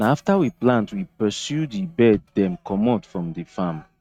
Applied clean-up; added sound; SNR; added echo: neural mask model RNNoise.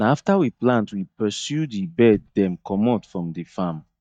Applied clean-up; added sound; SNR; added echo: neural mask model DeepFilterNet 3.